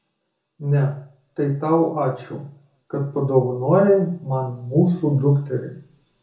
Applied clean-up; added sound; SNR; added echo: none; none; none; reverberation time 0.6 s.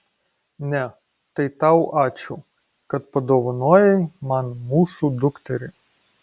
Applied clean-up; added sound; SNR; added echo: none; none; none; none.